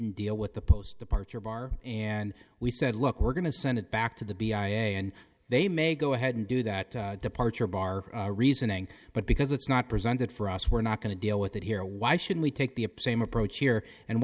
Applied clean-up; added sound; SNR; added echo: none; none; none; none.